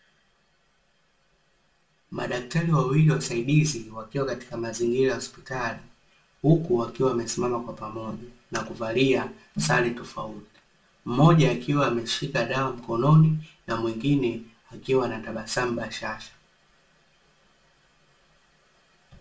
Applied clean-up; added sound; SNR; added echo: none; none; none; reverberation time 0.3 s.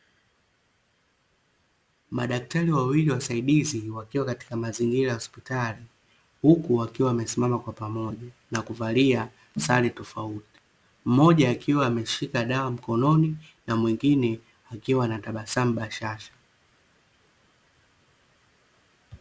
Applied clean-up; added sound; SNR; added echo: none; none; none; none.